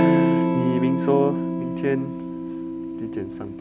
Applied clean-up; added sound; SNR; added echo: none; Electric guitar / Strum; -3 dB; none.